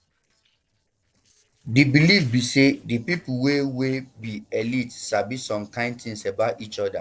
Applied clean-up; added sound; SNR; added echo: neural separator model SepFormer DNS4.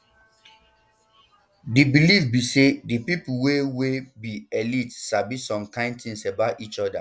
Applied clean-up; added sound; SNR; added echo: none; none; none; none.